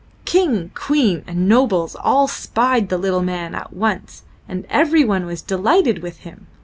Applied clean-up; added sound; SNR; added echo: none; none; none; none.